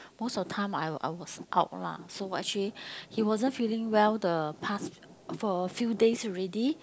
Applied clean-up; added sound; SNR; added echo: none; none; none; none.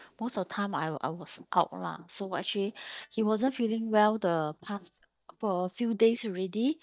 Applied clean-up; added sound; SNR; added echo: neural mask model DeepFilterNet 3.